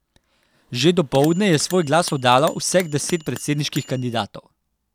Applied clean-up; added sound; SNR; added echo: none; Bell; 20 dB; none.